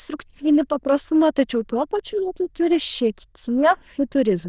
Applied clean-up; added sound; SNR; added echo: neural diffusion model UNIVERSE++.